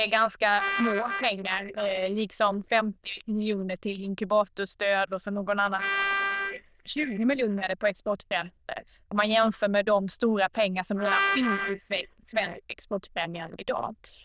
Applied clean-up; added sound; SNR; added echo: neural diffusion model UNIVERSE++.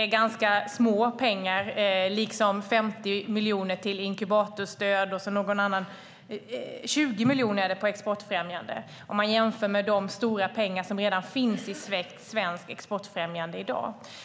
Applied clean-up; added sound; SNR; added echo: none; none; none; none.